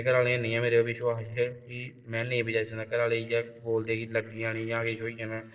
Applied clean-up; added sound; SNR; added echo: neural separator model SepFormer DNS4.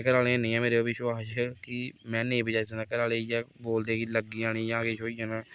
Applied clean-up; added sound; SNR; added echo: none; none; none; none.